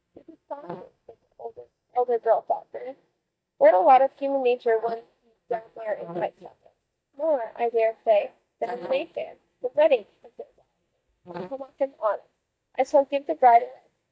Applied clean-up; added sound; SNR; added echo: neural mask model DeepFilterNet 3.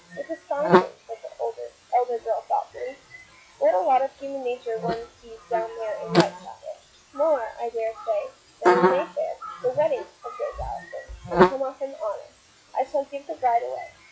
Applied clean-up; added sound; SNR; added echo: classical method log-MMSE.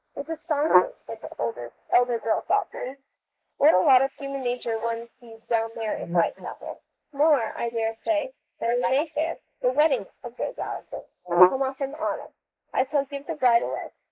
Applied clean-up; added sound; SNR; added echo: neural mask model Resemble Enhance denoiser.